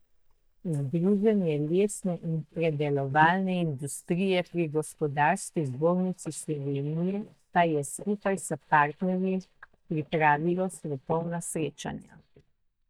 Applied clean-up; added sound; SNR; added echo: neural mask model DeepFilterNet 3.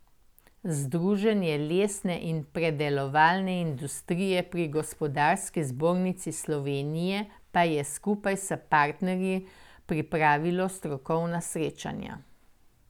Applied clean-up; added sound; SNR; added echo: none; none; none; none.